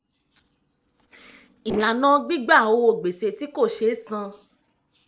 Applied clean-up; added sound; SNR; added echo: neural separator model SepFormer DNS4.